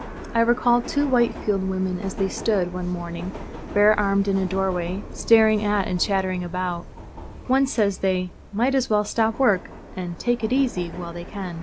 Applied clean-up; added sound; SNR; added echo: none; Subway, metro, underground; 13 dB; none.